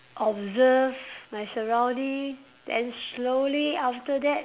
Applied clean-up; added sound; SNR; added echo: none; none; none; none.